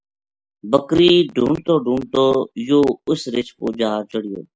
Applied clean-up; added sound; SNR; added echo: none; none; none; none.